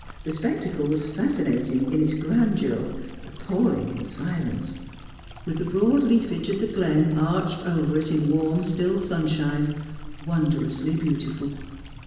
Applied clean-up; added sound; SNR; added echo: none; Stream; 16 dB; reverberation time 1.0 s.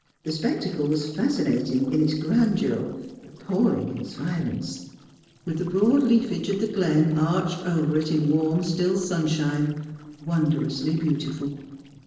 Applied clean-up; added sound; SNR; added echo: neural separator model SepFormer DNS4.